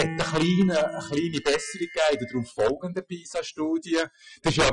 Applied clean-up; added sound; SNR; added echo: classical method Wiener filter.